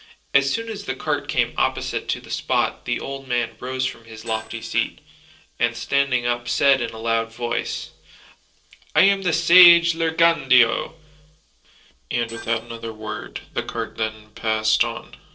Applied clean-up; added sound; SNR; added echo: neural separator model SepFormer DNS4.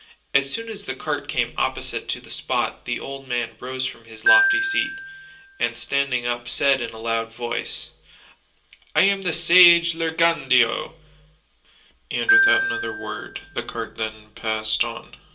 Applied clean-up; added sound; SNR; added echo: none; Glockenspiel; 0 dB; reverberation time 0.2 s.